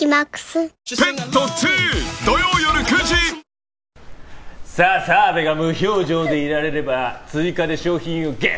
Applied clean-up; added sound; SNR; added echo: none; none; none; none.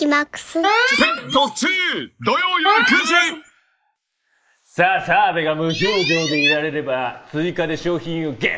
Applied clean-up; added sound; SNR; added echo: neural mask model Resemble Enhance denoiser.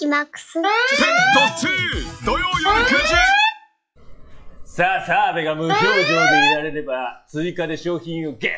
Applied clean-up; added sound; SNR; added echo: classical method log-MMSE.